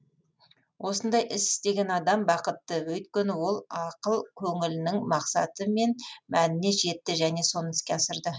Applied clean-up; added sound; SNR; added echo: none; none; none; none.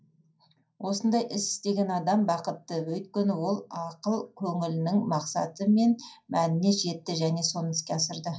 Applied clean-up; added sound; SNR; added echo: none; none; none; reverberation time 0.3 s.